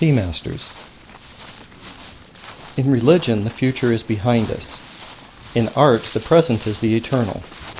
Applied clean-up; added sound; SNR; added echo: none; Walk, footsteps; 15 dB; none.